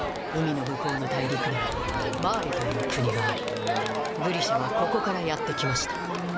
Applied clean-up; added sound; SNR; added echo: none; Crowd; -1 dB; none.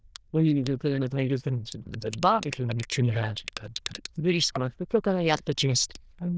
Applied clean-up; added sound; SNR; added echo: neural diffusion model UNIVERSE++.